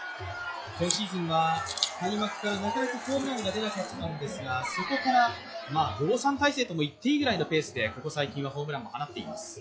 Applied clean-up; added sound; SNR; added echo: classical method log-MMSE.